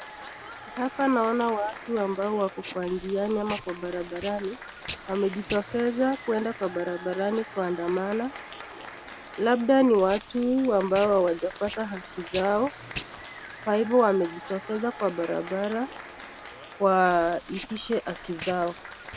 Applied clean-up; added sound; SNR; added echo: none; Packing tape, duct tape + Applause / Crowd; 14 dB; none.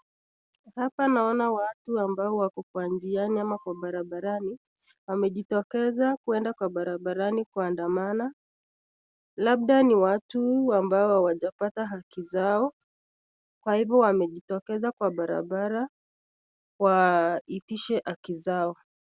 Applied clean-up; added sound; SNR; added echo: none; none; none; none.